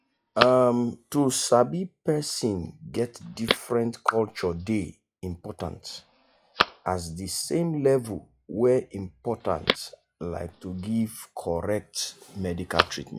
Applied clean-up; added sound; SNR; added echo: classical method log-MMSE.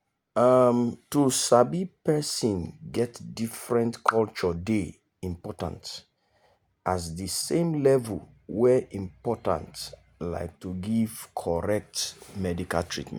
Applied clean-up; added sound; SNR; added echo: none; none; none; none.